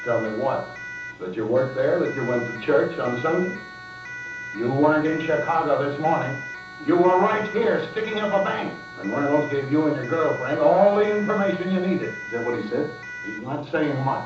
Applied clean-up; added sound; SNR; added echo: none; Siren; 13 dB; reverberation time 1.2 s.